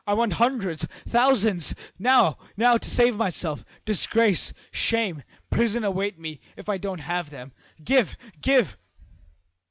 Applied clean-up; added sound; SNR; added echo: none; none; none; none.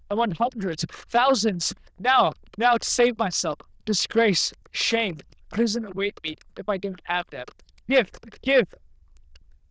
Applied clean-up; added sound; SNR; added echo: neural diffusion model UNIVERSE++.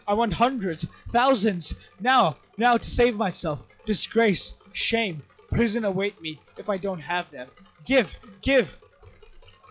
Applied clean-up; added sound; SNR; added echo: classical method log-MMSE.